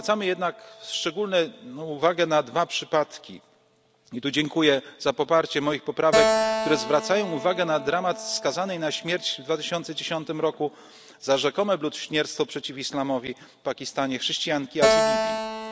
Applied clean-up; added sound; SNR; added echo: none; Keyboard (musical); 5 dB; none.